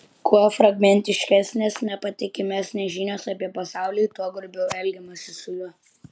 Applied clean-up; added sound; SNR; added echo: none; none; none; none.